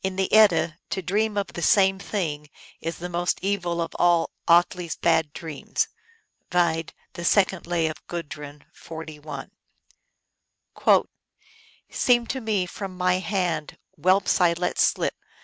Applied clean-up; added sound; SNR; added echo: none; none; none; none.